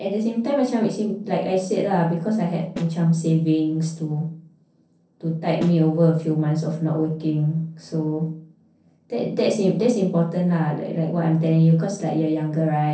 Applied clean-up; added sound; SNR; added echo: neural separator model SepFormer DNS4.